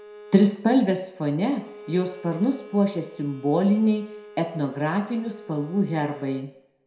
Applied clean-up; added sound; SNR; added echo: none; Bowed string instrument; 20 dB; reverberation time 0.6 s.